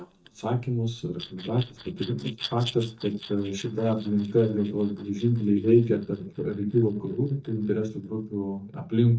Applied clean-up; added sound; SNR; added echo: neural mask model DeepFilterNet 3.